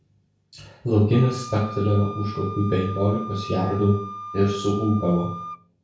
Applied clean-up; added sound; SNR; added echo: none; Wind instrument, woodwind instrument; 13 dB; reverberation time 0.5 s.